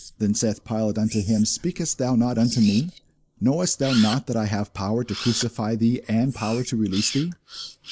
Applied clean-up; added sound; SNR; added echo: neural mask model Resemble Enhance denoiser.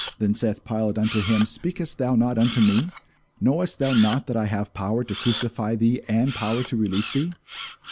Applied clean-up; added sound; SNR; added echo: none; Camera; 12 dB; none.